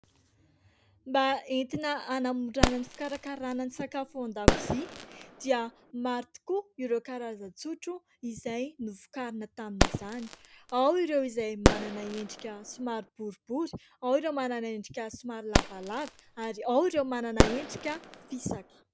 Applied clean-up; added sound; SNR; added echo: none; Fireworks; -2 dB; none.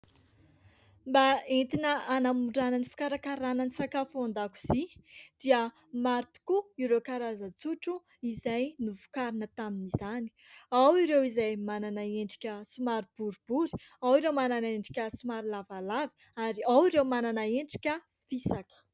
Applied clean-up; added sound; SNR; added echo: none; none; none; none.